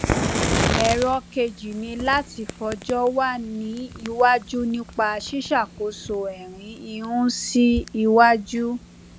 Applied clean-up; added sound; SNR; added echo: none; Fire; 7 dB; none.